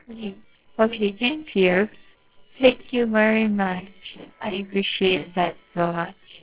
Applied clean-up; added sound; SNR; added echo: neural separator model SepFormer WHAMR!.